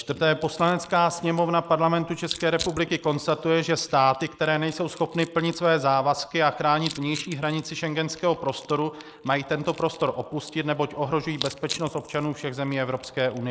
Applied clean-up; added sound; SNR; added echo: neural mask model Resemble Enhance denoiser.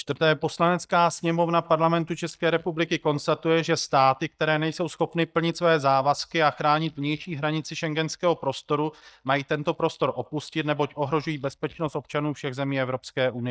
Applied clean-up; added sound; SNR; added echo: neural mask model DeepFilterNet 3.